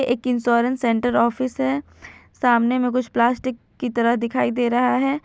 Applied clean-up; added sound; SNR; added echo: none; none; none; none.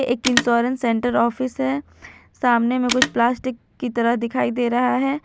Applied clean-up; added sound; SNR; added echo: none; Telephone; 10 dB; none.